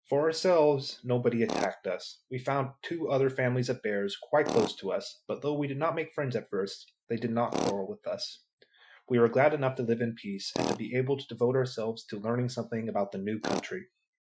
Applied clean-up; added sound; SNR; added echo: classical method Wiener filter.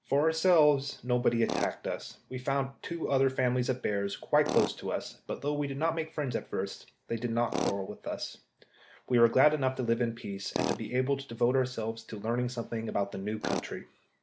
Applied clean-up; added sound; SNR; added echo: none; Tools; 12 dB; none.